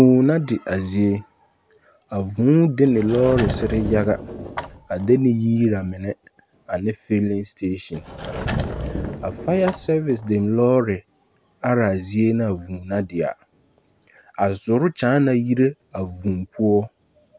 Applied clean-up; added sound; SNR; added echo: none; Sliding door / Wood; 8 dB; none.